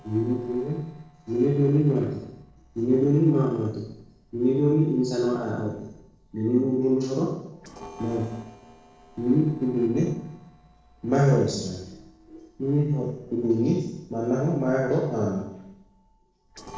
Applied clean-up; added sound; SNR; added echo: neural separator model SepFormer DNS4.